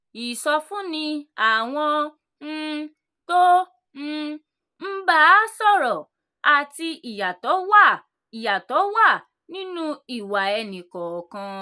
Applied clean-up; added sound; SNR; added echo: none; none; none; none.